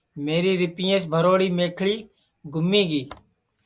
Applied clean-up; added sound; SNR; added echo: none; none; none; none.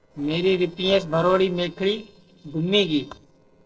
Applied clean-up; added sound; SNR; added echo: neural separator model SepFormer DNS4.